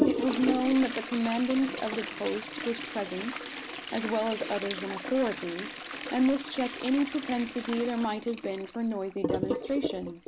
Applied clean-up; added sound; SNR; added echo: none; Toilet flush; 5 dB; none.